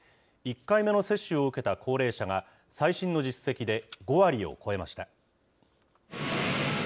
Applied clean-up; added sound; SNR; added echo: none; none; none; none.